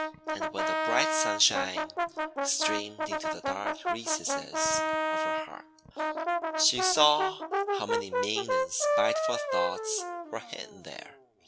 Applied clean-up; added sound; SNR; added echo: none; Brass instrument; -2 dB; none.